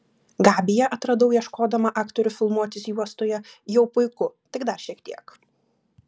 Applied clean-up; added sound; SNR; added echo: none; none; none; none.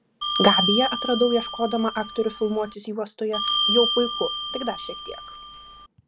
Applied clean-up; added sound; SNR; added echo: none; Bell; 1 dB; none.